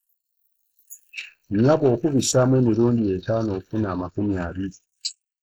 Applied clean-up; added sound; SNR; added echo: neural mask model Resemble Enhance denoiser.